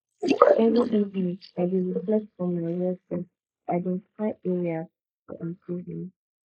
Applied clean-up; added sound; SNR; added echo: neural mask model Resemble Enhance denoiser.